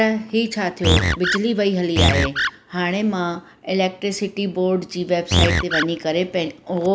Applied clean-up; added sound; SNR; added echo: none; Animal; -1 dB; none.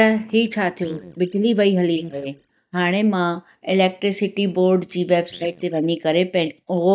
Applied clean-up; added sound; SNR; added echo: neural mask model DeepFilterNet 3.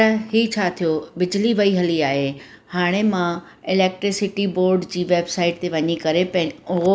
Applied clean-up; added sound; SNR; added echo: none; none; none; none.